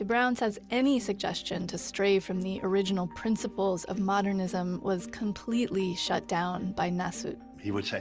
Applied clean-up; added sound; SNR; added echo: none; none; none; none.